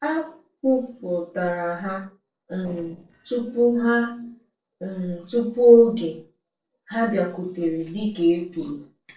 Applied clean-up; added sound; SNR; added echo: neural separator model SepFormer DNS4.